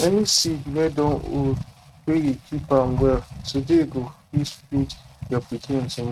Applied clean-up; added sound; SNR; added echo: neural mask model RNNoise.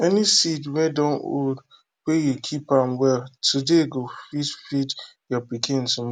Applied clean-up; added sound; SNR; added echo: none; none; none; none.